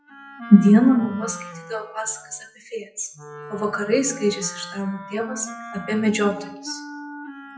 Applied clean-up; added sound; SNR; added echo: classical method WPE with log-MMSE.